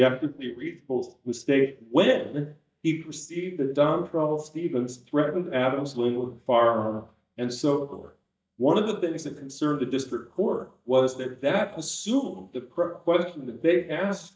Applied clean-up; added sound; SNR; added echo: neural mask model DeepFilterNet 3.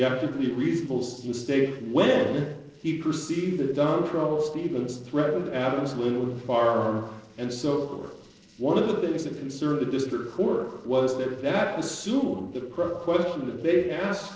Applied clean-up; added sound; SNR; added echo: neural separator model SepFormer DNS4.